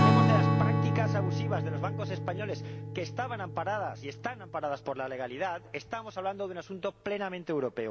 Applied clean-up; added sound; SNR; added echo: none; Strum; -4 dB; none.